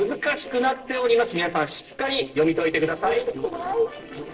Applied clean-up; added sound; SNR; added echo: neural separator model SepFormer DNS4.